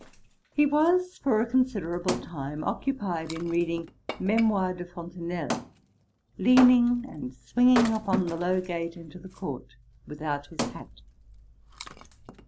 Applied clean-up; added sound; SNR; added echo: none; Wood; 11 dB; none.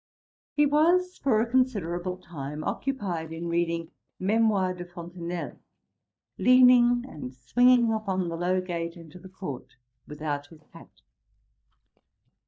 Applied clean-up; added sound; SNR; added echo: neural mask model DeepFilterNet 3.